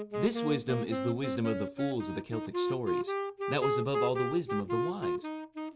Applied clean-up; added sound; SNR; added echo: none; Wind instrument, woodwind instrument; 0 dB; none.